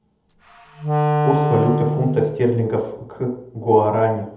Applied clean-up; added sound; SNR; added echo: none; Wind instrument, woodwind instrument; 0 dB; reverberation time 0.7 s.